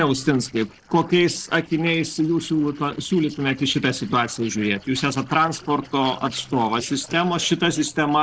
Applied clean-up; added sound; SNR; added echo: neural separator model SepFormer DNS4.